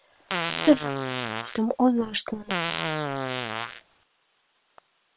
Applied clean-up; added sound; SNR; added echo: neural separator model SepFormer WHAM!.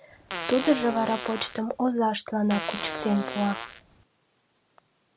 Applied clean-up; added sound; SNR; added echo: none; Fart; 7 dB; none.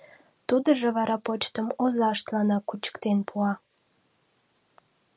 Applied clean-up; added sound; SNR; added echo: none; none; none; none.